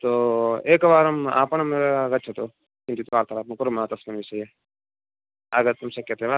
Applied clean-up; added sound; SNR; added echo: none; none; none; none.